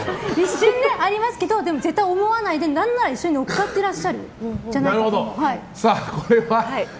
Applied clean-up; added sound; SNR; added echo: none; none; none; none.